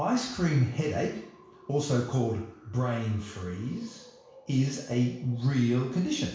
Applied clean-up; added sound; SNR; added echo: none; none; none; reverberation time 0.7 s.